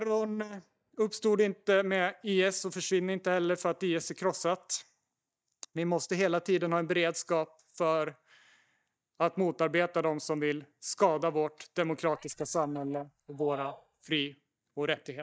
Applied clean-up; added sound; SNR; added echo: neural mask model DeepFilterNet 3.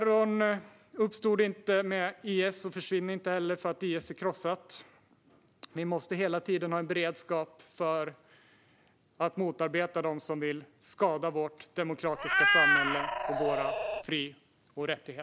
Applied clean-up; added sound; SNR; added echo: none; Meow; -4 dB; none.